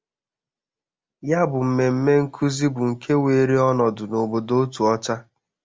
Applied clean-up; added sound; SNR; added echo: none; none; none; none.